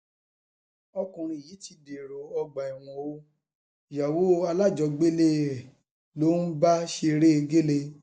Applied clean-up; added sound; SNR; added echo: none; none; none; none.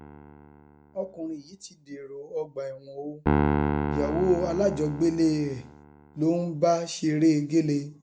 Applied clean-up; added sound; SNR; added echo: none; Piano; 5 dB; none.